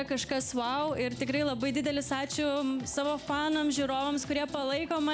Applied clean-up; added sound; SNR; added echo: none; Electric guitar / Bass guitar + Guitar; 19 dB; none.